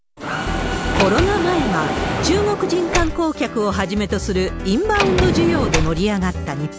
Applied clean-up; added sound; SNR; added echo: none; Mechanisms + Sliding door; 3 dB; none.